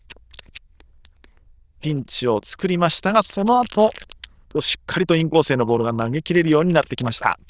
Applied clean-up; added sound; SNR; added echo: neural diffusion model UNIVERSE++.